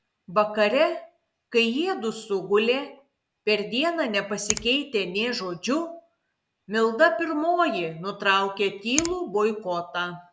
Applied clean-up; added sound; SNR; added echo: none; Finger snapping; 10 dB; none.